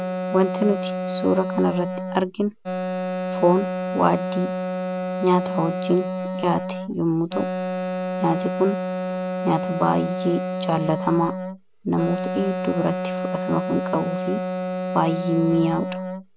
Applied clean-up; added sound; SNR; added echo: none; Wind instrument, woodwind instrument; 3 dB; none.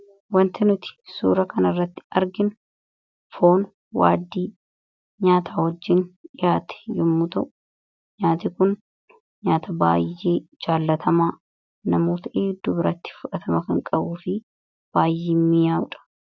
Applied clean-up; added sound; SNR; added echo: none; none; none; none.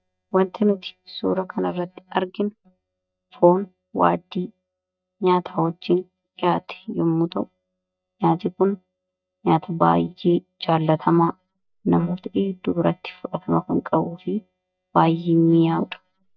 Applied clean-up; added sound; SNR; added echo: neural mask model DeepFilterNet 3.